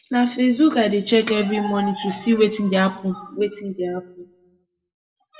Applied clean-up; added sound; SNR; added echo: none; none; none; reverberation time 0.5 s.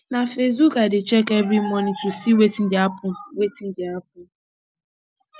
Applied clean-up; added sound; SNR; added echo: none; none; none; none.